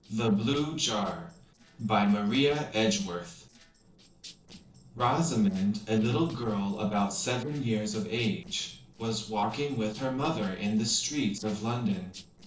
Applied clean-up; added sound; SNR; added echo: neural separator model SepFormer DNS4.